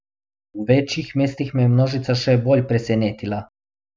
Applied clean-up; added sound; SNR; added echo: none; none; none; none.